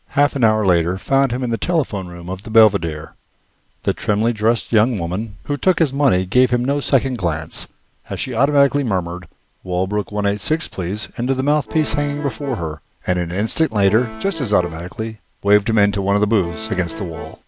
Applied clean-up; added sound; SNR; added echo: none; Accordion; 13 dB; none.